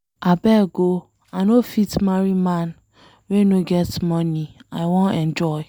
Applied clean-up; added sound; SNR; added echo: none; none; none; none.